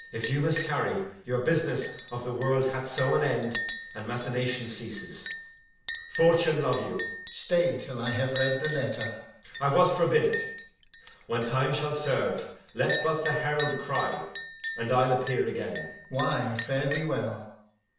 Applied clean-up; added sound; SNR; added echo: none; Chink, clink; 1 dB; reverberation time 0.7 s.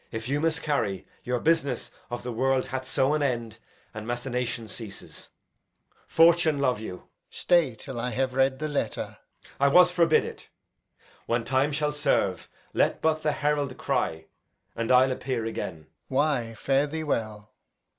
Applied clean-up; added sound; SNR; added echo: none; none; none; none.